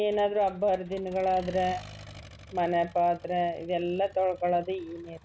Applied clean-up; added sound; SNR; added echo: none; Accelerating, revving, vroom; 20 dB; none.